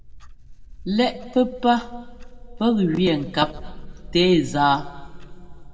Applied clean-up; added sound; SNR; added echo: none; Clock; 14 dB; reverberation time 1.3 s.